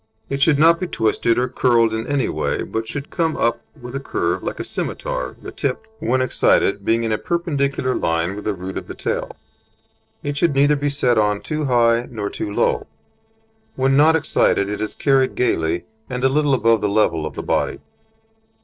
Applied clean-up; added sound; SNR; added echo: neural separator model SepFormer DNS4.